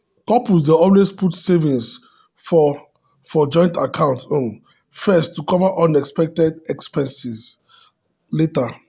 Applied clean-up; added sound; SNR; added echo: none; none; none; none.